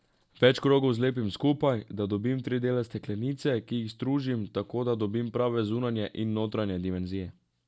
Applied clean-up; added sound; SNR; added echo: none; none; none; none.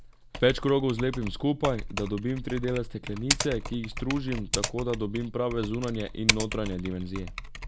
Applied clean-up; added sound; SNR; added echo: none; Typing; 4 dB; none.